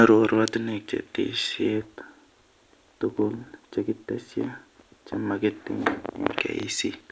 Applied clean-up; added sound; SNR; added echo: none; none; none; none.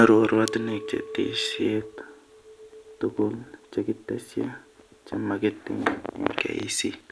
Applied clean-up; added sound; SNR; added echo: none; Chink, clink; 15 dB; none.